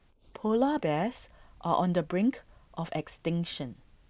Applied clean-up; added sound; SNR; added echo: neural mask model Resemble Enhance denoiser.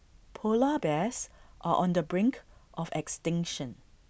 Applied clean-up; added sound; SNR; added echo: none; none; none; none.